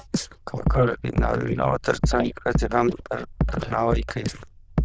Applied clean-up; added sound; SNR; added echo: neural diffusion model UNIVERSE++.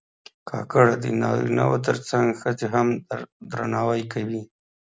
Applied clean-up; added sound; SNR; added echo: none; none; none; none.